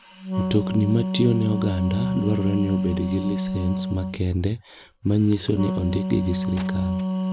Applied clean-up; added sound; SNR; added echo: none; Wind instrument, woodwind instrument; 2 dB; none.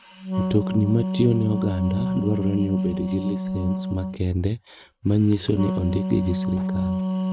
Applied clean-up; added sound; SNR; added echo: neural mask model RNNoise.